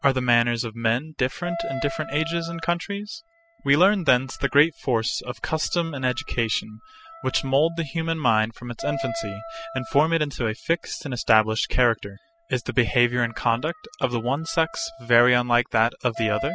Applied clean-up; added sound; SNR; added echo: classical method spectral subtraction.